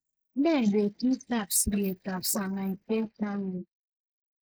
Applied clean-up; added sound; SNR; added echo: neural mask model Resemble Enhance denoiser.